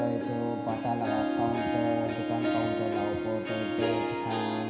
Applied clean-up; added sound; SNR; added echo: none; Harp; -2 dB; reverberation time 0.9 s.